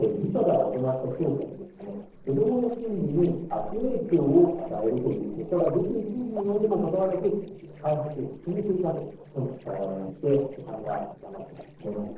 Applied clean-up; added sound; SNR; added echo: neural separator model SepFormer DNS4.